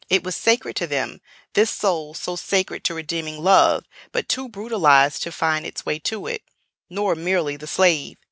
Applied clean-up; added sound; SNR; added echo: none; none; none; none.